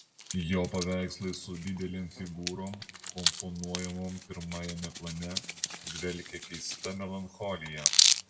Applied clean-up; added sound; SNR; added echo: none; Hands; -3 dB; reverberation time 2.4 s.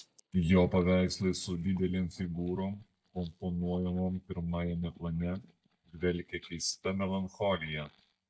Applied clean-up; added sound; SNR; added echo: neural mask model DeepFilterNet 3.